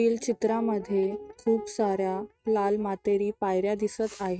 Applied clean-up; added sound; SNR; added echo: neural mask model RNNoise.